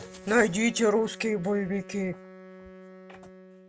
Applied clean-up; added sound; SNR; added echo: none; Wind instrument, woodwind instrument; 18 dB; none.